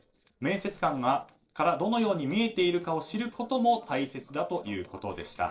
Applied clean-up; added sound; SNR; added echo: neural separator model SepFormer DNS4.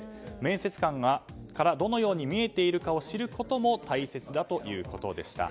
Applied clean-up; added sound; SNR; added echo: none; none; none; none.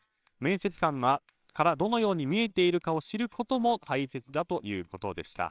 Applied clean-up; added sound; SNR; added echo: neural separator model SepFormer WHAMR!.